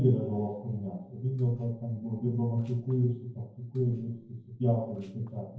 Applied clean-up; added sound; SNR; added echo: neural separator model SepFormer DNS4.